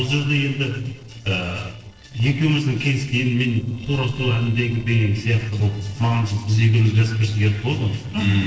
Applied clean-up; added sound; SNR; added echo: neural separator model SepFormer DNS4.